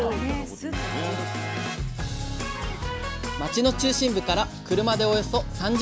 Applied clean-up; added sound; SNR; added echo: none; none; none; none.